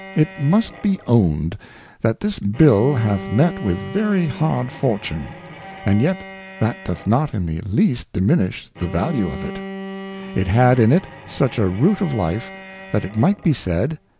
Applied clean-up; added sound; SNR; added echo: none; Bowed string instrument; 15 dB; none.